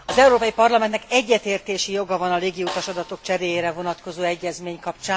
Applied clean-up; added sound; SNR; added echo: none; Snare drum; 18 dB; none.